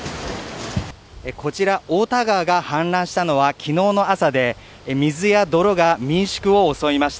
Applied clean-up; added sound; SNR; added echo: none; none; none; none.